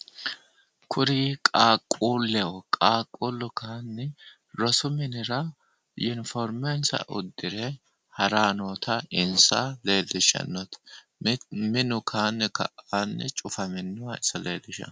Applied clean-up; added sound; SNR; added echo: none; none; none; none.